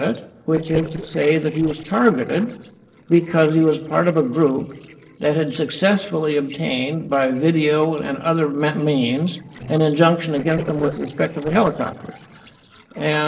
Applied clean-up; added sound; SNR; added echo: neural separator model SepFormer DNS4.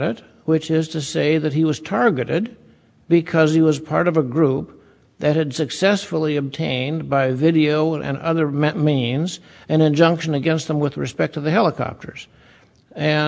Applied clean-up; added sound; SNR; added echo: none; none; none; none.